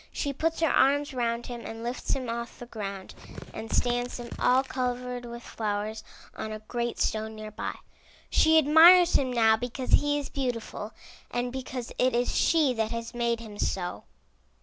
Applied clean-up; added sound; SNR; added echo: none; Tearing; 16 dB; none.